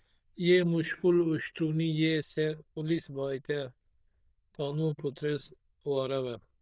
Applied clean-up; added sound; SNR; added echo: neural diffusion model UNIVERSE++.